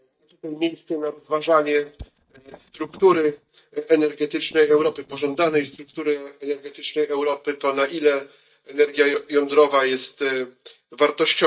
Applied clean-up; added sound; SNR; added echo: neural mask model DeepFilterNet 3.